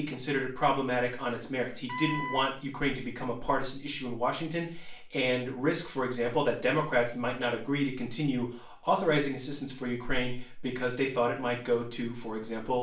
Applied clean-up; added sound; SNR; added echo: none; Wind instrument, woodwind instrument; 8 dB; reverberation time 0.4 s.